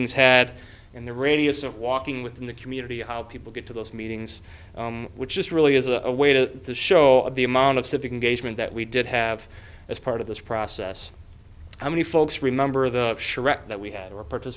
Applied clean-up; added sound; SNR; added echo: none; none; none; none.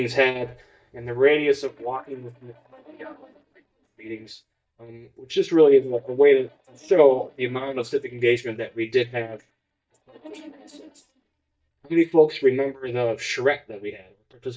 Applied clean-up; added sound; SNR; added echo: neural mask model DeepFilterNet 3.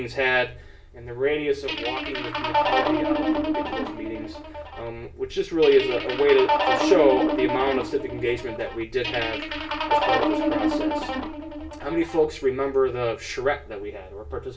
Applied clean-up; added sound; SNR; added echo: none; Guitar; 0 dB; reverberation time 0.2 s.